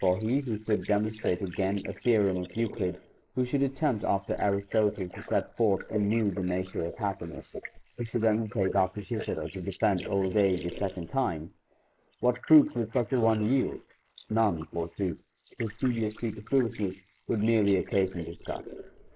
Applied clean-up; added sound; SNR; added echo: neural mask model Resemble Enhance denoiser.